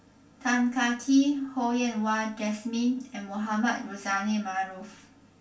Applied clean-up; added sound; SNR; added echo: none; none; none; reverberation time 0.2 s.